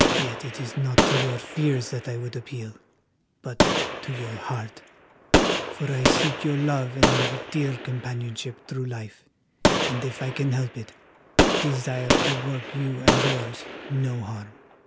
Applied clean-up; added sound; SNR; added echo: none; Gunshot, gunfire; -3 dB; none.